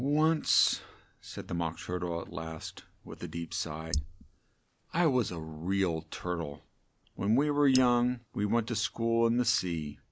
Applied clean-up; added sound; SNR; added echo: neural mask model Resemble Enhance denoiser.